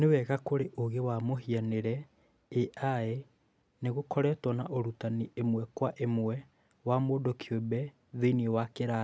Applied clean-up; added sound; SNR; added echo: none; none; none; none.